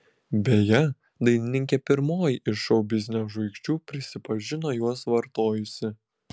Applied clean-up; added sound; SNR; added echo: none; none; none; none.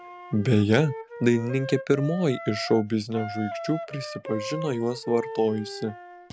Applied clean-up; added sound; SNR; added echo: none; Wind instrument, woodwind instrument; 11 dB; none.